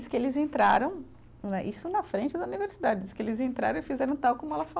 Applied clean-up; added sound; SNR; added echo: none; none; none; none.